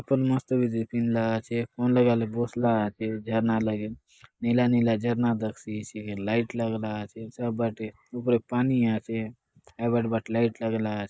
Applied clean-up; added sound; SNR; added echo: neural mask model Resemble Enhance denoiser.